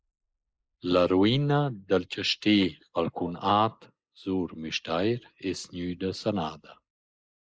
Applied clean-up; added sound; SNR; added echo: neural mask model Resemble Enhance denoiser.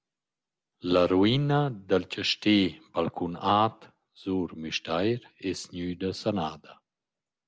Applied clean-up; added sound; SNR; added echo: none; none; none; none.